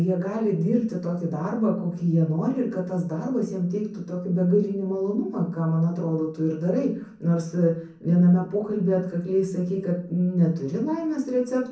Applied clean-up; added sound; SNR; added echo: none; none; none; reverberation time 0.6 s.